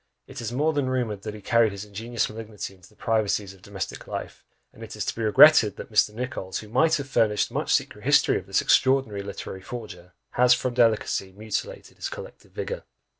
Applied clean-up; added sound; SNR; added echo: none; none; none; none.